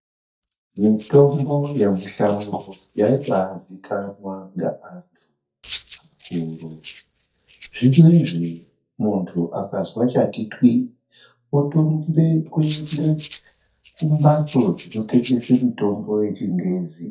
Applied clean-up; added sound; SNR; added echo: neural mask model DeepFilterNet 3.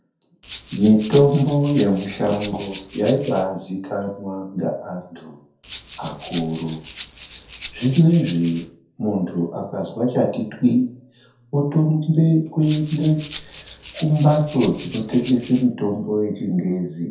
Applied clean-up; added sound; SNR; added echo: none; Rattle (instrument); 11 dB; reverberation time 0.5 s.